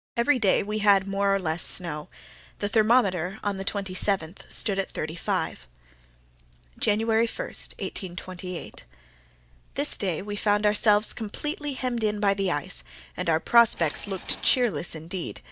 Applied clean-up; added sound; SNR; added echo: neural mask model DeepFilterNet 3.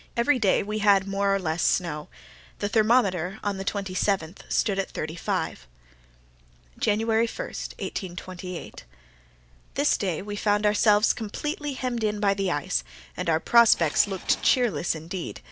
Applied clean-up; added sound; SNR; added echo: none; Subway, metro, underground / Engine; 16 dB; none.